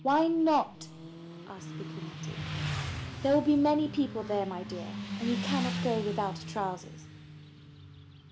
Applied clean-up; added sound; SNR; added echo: none; Motorcycle; 7 dB; reverberation time 0.5 s.